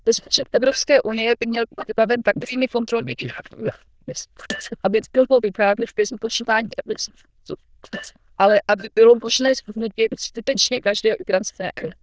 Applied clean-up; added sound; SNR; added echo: neural diffusion model UNIVERSE++.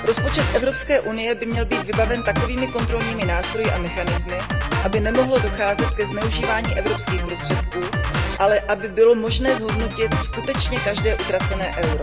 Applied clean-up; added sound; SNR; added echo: none; Drum kit; 2 dB; none.